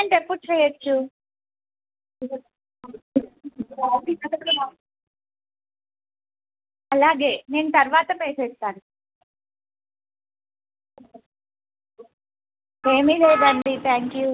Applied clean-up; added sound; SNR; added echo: none; none; none; none.